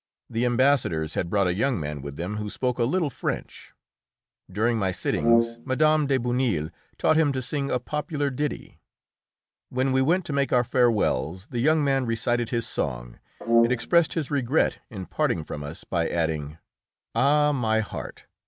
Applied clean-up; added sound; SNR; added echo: none; Brass instrument; 1 dB; none.